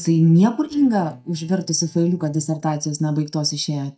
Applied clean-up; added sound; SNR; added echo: neural mask model DeepFilterNet 3.